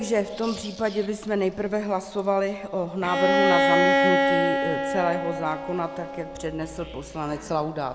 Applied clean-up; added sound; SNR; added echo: none; Bowed string instrument; 0 dB; none.